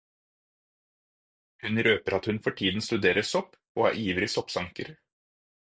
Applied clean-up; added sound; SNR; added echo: none; none; none; none.